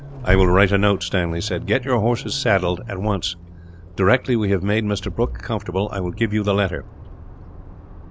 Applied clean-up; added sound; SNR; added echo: none; Accelerating, revving, vroom; 9 dB; none.